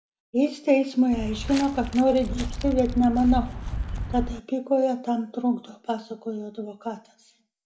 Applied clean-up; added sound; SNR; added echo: none; Walk, footsteps; 6 dB; reverberation time 0.3 s.